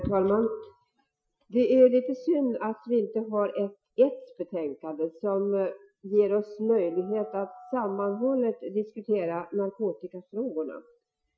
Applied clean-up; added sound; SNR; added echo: classical method Wiener filter.